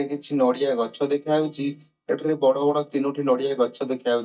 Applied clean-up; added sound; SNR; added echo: neural mask model DeepFilterNet 3.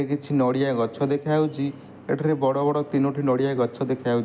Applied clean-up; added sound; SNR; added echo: none; none; none; none.